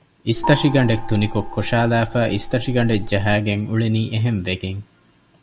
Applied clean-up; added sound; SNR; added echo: none; Gong; 8 dB; none.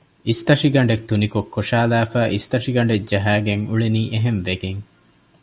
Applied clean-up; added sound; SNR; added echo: none; none; none; none.